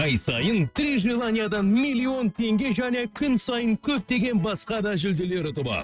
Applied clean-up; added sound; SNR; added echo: neural mask model RNNoise.